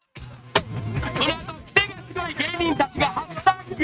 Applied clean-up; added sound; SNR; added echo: neural mask model RNNoise.